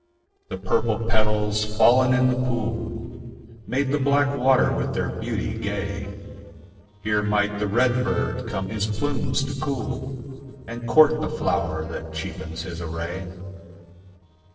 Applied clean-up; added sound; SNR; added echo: neural separator model SepFormer DNS4.